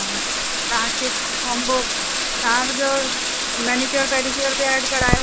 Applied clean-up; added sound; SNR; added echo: none; Bathtub (filling or washing); -2 dB; none.